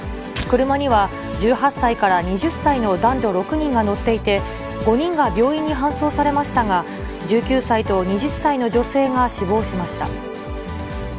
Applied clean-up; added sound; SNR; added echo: none; Tearing; 18 dB; none.